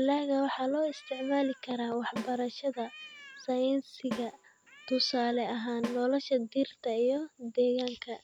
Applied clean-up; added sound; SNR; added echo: none; Cat + Snare drum; 14 dB; none.